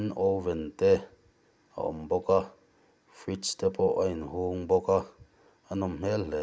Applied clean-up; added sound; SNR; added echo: none; none; none; none.